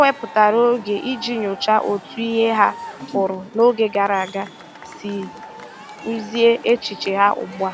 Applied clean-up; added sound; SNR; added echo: none; Crowd / Cheering; 17 dB; none.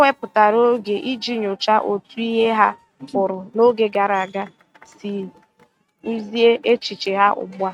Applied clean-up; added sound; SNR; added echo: neural mask model RNNoise.